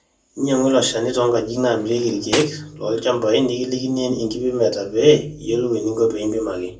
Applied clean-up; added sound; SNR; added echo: none; Cutlery, silverware; 11 dB; reverberation time 0.2 s.